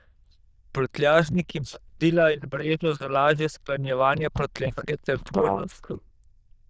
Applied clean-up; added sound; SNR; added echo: neural diffusion model UNIVERSE++.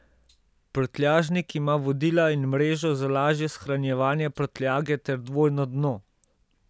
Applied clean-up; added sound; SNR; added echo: none; none; none; none.